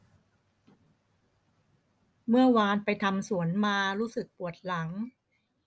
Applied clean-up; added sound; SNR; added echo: none; none; none; none.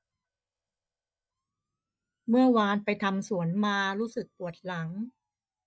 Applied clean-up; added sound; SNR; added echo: neural mask model DeepFilterNet 3.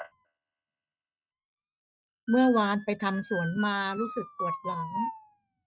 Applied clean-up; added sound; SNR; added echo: neural mask model RNNoise.